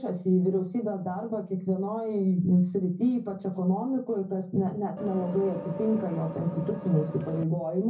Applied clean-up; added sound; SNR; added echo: none; Vehicle; 10 dB; reverberation time 0.4 s.